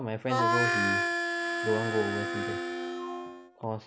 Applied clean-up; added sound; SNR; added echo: none; Harmonica; -4 dB; none.